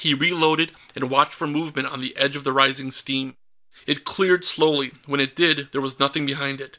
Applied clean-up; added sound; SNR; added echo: none; none; none; none.